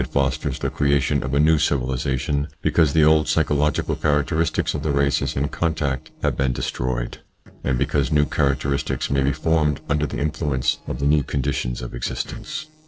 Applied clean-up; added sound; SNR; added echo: neural separator model SepFormer DNS4.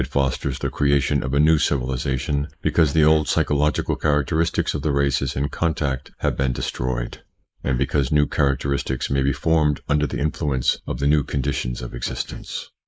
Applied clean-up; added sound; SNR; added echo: neural mask model Resemble Enhance denoiser.